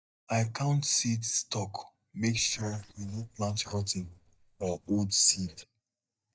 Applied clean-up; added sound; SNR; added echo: neural mask model DeepFilterNet 3.